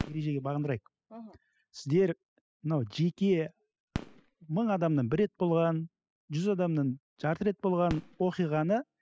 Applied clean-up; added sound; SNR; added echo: classical method spectral subtraction.